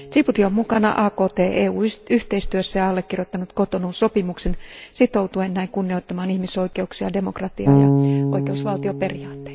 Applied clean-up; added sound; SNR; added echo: none; Bass guitar; 4 dB; none.